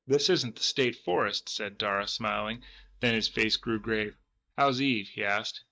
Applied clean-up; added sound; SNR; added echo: neural mask model DeepFilterNet 3.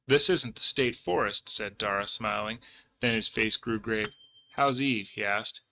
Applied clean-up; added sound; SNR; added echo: neural mask model RNNoise.